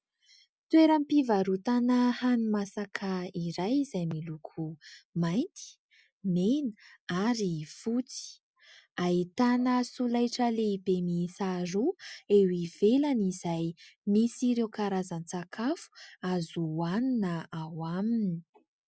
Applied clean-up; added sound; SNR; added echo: none; none; none; none.